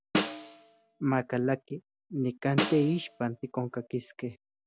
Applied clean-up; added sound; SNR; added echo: none; Snare drum; 5 dB; none.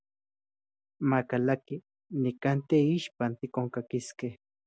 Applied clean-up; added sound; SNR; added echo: none; none; none; none.